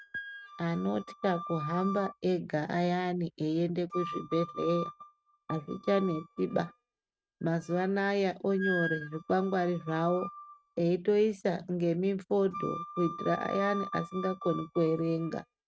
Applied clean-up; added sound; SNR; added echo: neural mask model RNNoise.